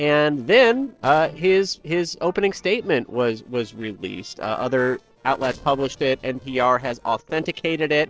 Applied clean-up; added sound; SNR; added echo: neural separator model SepFormer DNS4.